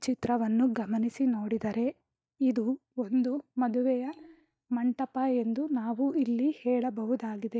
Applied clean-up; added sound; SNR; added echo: neural mask model DeepFilterNet 3.